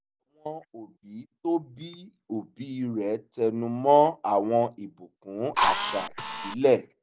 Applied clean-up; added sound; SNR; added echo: none; Drill; 0 dB; none.